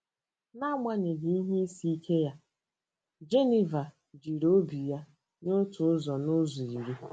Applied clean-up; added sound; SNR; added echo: none; none; none; none.